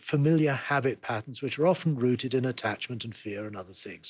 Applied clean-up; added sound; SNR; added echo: none; none; none; none.